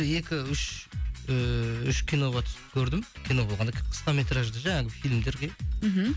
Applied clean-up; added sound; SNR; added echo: none; none; none; none.